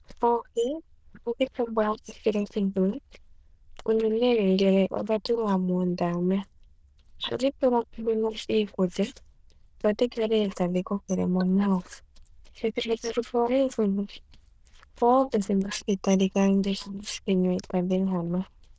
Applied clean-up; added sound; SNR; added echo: neural diffusion model UNIVERSE++.